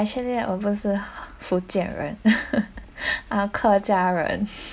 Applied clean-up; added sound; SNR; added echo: none; none; none; none.